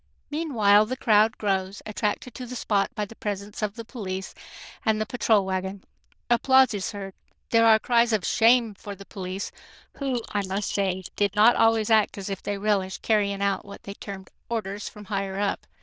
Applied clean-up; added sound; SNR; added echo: neural diffusion model UNIVERSE++.